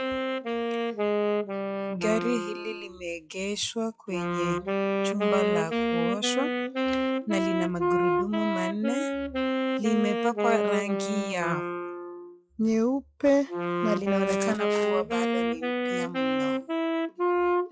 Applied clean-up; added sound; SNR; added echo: classical method log-MMSE.